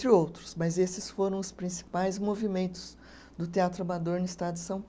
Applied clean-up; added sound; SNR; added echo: none; none; none; none.